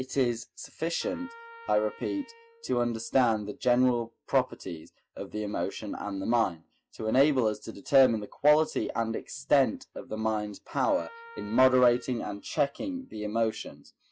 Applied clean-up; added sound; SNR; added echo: classical method log-MMSE.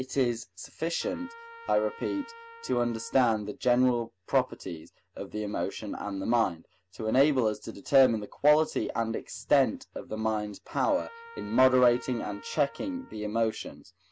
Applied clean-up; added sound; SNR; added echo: none; Trumpet; 20 dB; none.